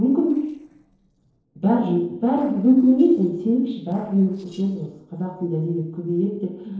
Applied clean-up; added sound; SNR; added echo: neural separator model SepFormer DNS4.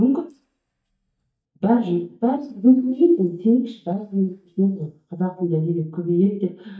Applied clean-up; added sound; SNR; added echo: neural mask model DeepFilterNet 3.